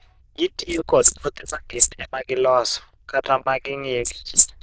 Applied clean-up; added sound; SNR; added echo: neural diffusion model UNIVERSE++.